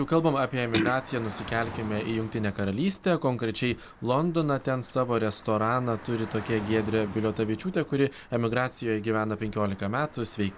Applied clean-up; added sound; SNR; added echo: none; Traffic noise, roadway noise / Car; 17 dB; none.